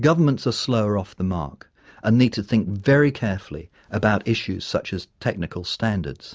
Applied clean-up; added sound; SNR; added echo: none; none; none; none.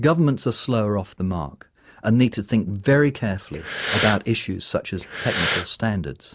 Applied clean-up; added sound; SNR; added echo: none; Breathing; 4 dB; none.